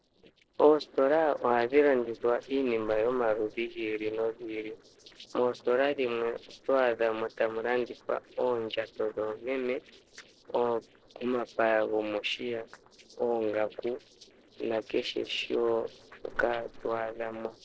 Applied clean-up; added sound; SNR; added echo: neural separator model SepFormer DNS4.